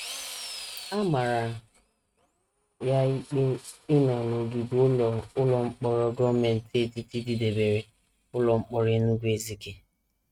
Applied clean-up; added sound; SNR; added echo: neural mask model RNNoise.